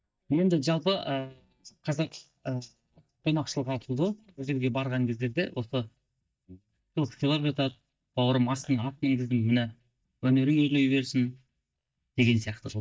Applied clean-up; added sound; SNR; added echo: neural mask model DeepFilterNet 3.